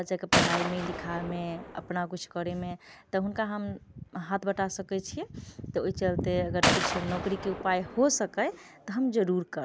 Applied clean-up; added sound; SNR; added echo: none; Gunshot, gunfire; 1 dB; none.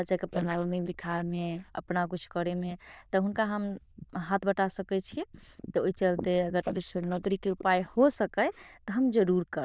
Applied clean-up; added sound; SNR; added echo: neural diffusion model UNIVERSE++.